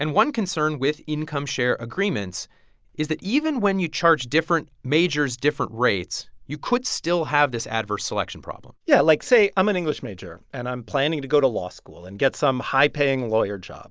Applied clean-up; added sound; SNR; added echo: none; none; none; none.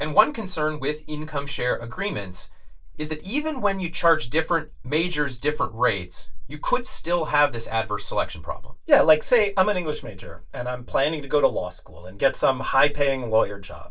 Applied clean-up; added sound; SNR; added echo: none; none; none; reverberation time 0.2 s.